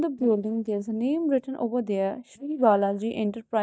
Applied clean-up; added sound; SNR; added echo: neural mask model DeepFilterNet 3.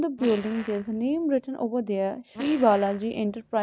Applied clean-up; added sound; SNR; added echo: none; Fart; 16 dB; none.